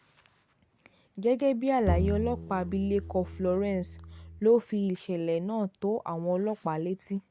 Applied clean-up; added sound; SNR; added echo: none; Bowed string instrument; 5 dB; none.